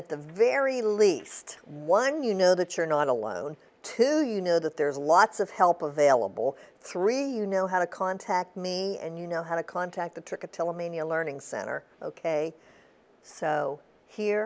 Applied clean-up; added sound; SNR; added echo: none; none; none; none.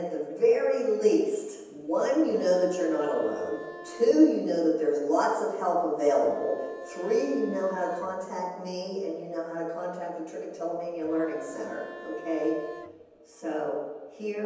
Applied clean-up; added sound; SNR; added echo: none; Bowed string instrument; 19 dB; reverberation time 1.1 s.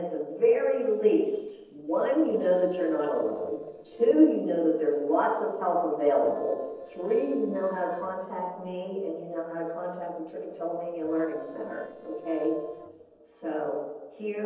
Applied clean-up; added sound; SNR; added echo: neural separator model SepFormer DNS4.